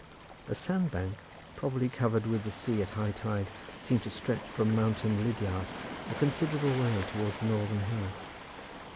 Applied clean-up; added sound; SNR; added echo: none; Waves, surf; 11 dB; none.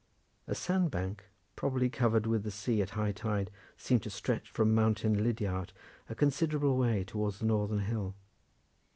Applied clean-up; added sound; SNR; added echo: none; none; none; none.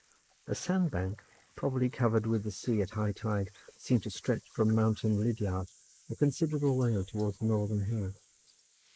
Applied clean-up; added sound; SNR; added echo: neural mask model Resemble Enhance denoiser.